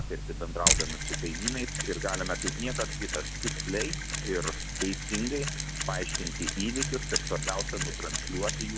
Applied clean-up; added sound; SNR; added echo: none; Mechanisms; -3 dB; none.